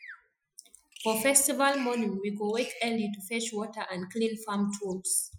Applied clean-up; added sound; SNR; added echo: classical method Wiener filter.